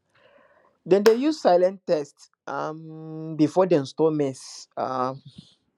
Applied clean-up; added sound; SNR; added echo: none; Clapping; 15 dB; none.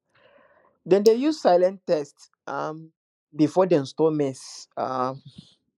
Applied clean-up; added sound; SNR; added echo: neural mask model Resemble Enhance denoiser.